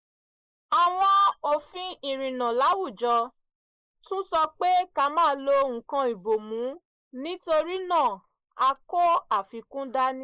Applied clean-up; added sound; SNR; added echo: neural mask model Resemble Enhance denoiser.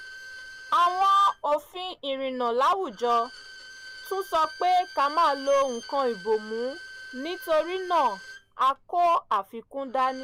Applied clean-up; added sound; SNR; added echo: none; Bowed string instrument; 18 dB; none.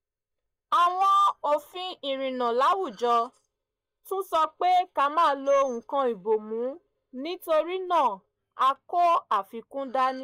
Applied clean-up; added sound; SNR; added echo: neural mask model DeepFilterNet 3.